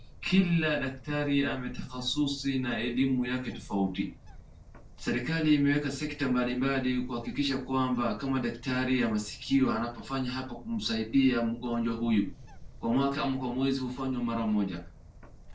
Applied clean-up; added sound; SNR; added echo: none; Bird; 17 dB; reverberation time 0.2 s.